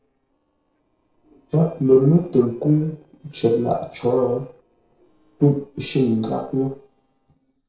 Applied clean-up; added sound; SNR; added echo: neural separator model SepFormer DNS4.